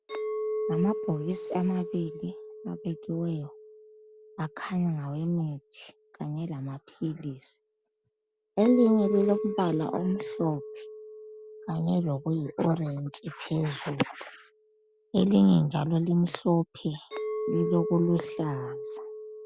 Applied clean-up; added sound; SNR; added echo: none; Chink, clink; 9 dB; none.